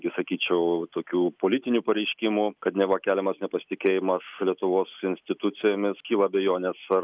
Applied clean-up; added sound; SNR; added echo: none; none; none; none.